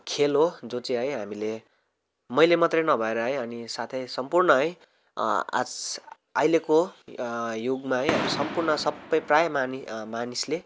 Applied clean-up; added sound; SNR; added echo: none; Fireworks; 9 dB; none.